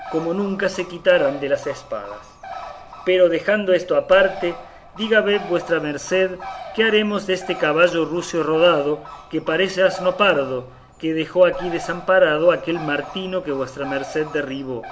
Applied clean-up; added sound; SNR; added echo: none; Bird; 16 dB; none.